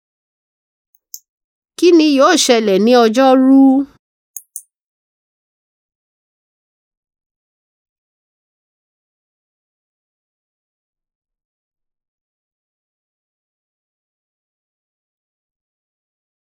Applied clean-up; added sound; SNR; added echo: neural mask model Resemble Enhance denoiser.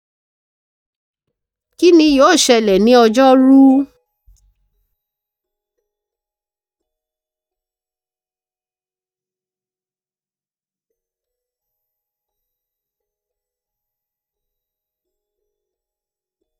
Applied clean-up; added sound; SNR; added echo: neural mask model DeepFilterNet 3.